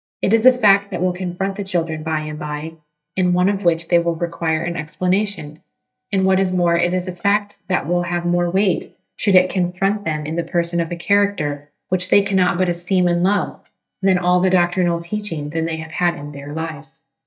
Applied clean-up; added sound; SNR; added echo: neural mask model DeepFilterNet 3.